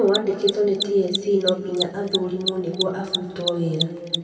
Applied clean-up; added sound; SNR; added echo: none; Mechanisms; 7 dB; reverberation time 2.2 s.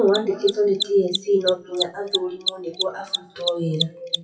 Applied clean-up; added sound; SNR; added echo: classical method WPE with log-MMSE.